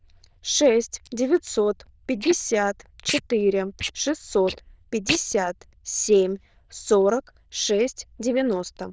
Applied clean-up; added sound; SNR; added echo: neural diffusion model UNIVERSE++.